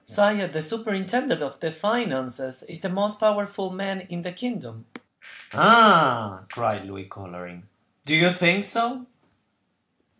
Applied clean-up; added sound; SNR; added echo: none; none; none; none.